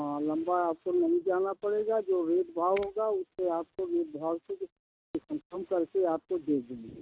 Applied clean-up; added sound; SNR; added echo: neural mask model RNNoise.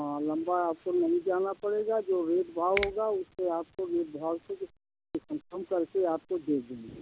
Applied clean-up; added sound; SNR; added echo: none; Finger snapping; 11 dB; none.